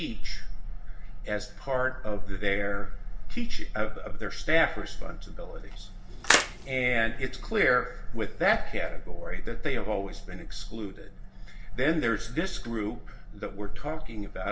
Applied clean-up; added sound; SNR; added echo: none; Splash, splatter; 3 dB; reverberation time 0.2 s.